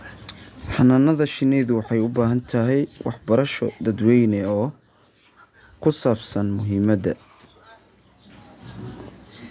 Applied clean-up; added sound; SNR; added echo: none; none; none; none.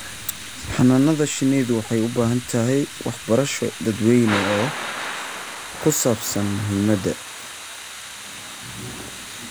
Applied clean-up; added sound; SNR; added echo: none; Thunder / Rain; 10 dB; none.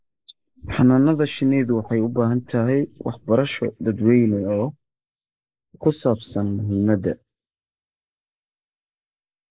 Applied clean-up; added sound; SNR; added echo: neural mask model Resemble Enhance denoiser.